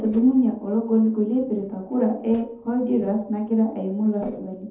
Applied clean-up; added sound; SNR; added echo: neural separator model SepFormer DNS4.